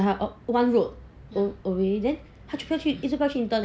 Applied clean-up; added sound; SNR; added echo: none; none; none; none.